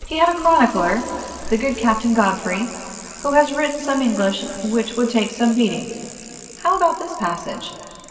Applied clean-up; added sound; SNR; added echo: none; Bicycle; 16 dB; reverberation time 2.7 s.